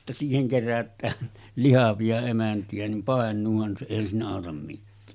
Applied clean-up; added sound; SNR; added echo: none; none; none; none.